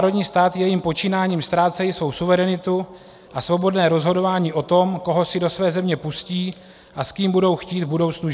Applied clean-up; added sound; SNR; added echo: none; none; none; none.